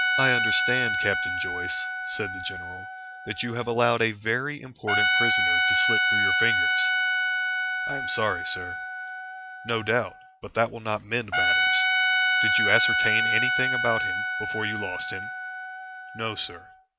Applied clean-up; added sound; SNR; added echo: none; Trumpet; -4 dB; none.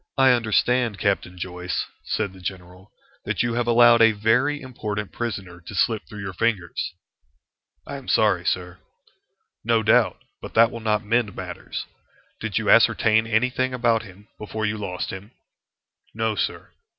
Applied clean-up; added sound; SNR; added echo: none; none; none; none.